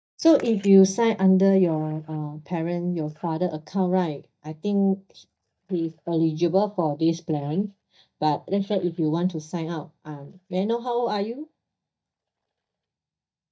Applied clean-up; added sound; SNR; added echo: neural mask model DeepFilterNet 3.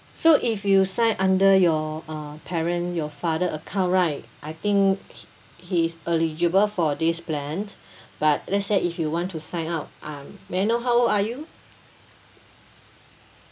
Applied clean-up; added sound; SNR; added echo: none; none; none; none.